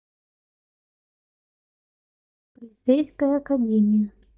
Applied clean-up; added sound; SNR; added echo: neural mask model DeepFilterNet 3.